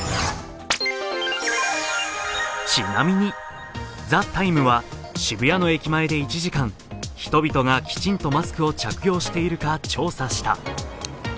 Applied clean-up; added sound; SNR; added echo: none; none; none; none.